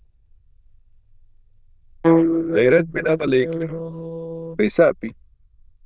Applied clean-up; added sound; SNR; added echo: neural diffusion model UNIVERSE++.